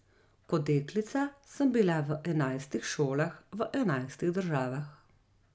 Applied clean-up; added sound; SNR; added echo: none; none; none; none.